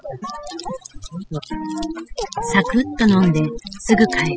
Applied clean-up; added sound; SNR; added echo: classical method spectral subtraction.